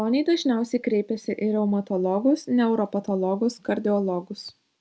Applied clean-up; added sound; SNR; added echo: none; none; none; none.